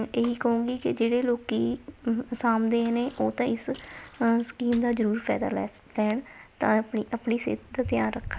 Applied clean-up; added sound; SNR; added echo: none; Bicycle; 20 dB; none.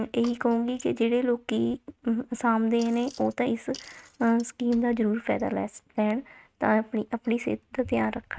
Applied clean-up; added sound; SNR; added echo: neural mask model RNNoise.